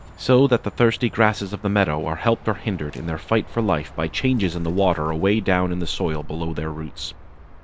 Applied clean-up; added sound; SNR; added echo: none; Bird; 13 dB; none.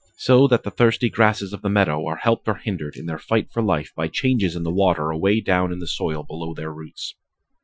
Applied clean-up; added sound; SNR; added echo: classical method Wiener filter.